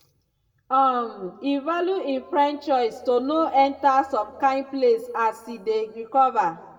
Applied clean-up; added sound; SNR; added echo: none; none; none; reverberation time 1.4 s.